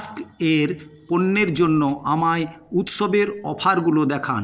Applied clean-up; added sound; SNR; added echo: neural separator model SepFormer DNS4.